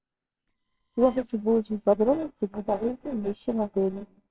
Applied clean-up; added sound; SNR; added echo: neural separator model SepFormer WHAMR!.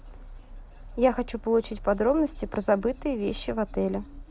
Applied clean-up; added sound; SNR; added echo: none; none; none; none.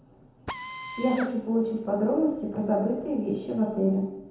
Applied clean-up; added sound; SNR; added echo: none; Drill; 14 dB; reverberation time 1.0 s.